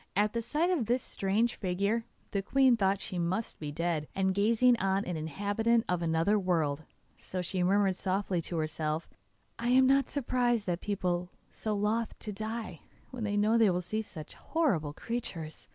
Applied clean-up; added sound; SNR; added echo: none; none; none; none.